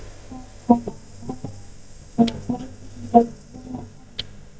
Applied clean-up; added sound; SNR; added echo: neural mask model DeepFilterNet 3.